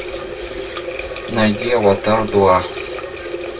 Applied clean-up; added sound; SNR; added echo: none; Water tap, faucet; 8 dB; reverberation time 0.1 s.